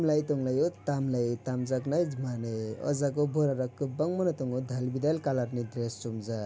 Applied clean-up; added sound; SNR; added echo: none; none; none; none.